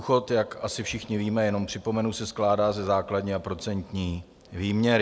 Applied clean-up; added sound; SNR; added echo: none; none; none; none.